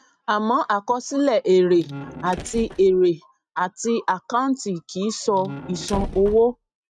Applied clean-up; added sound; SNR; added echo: neural mask model RNNoise.